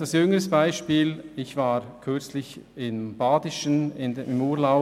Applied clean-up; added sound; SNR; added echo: none; none; none; none.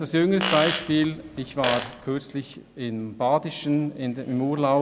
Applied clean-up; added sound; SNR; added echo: none; Fart; 6 dB; none.